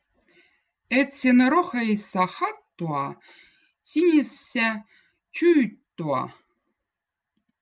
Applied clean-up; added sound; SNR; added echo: none; none; none; none.